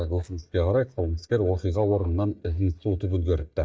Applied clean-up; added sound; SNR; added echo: neural mask model DeepFilterNet 3.